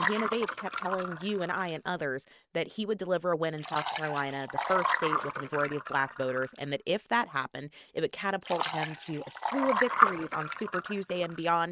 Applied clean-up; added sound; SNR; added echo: neural mask model RNNoise.